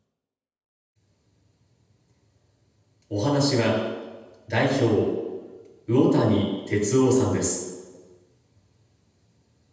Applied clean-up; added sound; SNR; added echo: none; none; none; reverberation time 1.1 s.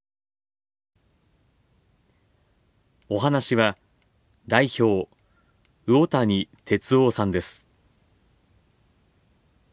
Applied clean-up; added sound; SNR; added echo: none; none; none; none.